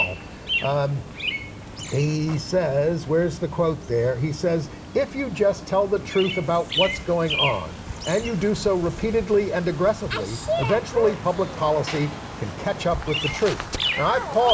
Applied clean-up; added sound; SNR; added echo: none; Bird vocalization, bird call, bird song; 7 dB; none.